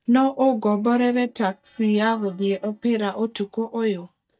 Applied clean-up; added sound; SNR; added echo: neural mask model DeepFilterNet 3.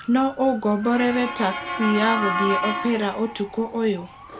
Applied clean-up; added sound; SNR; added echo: none; Motor vehicle (road) / Siren; 6 dB; reverberation time 0.2 s.